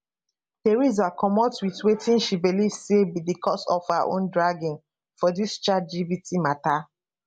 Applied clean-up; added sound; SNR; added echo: none; none; none; none.